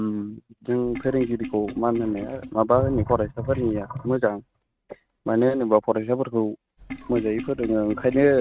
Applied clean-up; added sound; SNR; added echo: neural mask model RNNoise.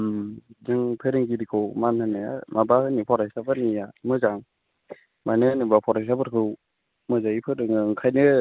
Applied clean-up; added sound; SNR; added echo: none; none; none; none.